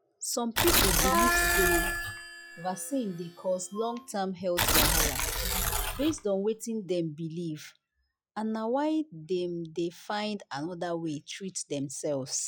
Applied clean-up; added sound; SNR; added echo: classical method log-MMSE.